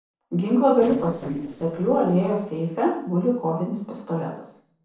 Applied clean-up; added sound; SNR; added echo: neural separator model SepFormer DNS4.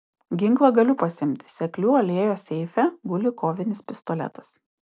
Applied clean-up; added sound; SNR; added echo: none; none; none; none.